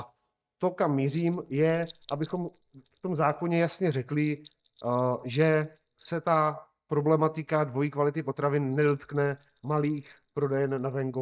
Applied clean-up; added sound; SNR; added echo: neural mask model DeepFilterNet 3.